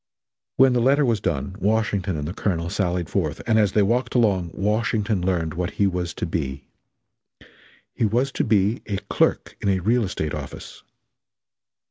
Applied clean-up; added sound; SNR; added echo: none; none; none; none.